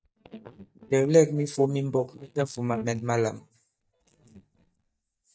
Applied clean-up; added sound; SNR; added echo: neural mask model DeepFilterNet 3.